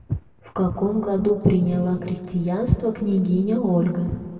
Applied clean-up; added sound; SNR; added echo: none; Walk, footsteps; 10 dB; reverberation time 1.9 s.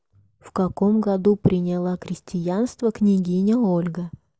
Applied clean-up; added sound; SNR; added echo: none; none; none; none.